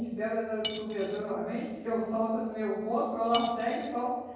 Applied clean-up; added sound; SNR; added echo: none; Cutlery, silverware / Dishes, pots, and pans; 10 dB; reverberation time 1.3 s.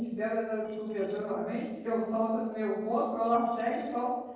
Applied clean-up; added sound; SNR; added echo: neural separator model SepFormer DNS4.